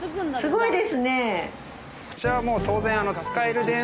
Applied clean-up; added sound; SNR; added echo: none; none; none; none.